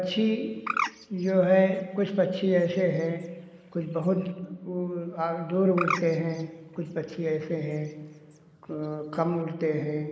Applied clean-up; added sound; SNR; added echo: neural mask model Resemble Enhance denoiser.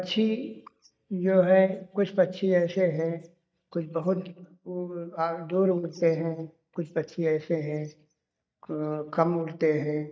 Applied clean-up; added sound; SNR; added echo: neural mask model DeepFilterNet 3.